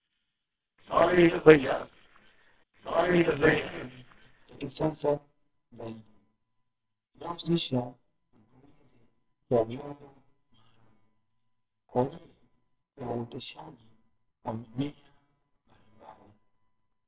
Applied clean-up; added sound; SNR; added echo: neural separator model SepFormer WHAMR!.